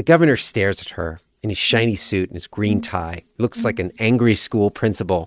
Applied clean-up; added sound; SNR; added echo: neural mask model RNNoise.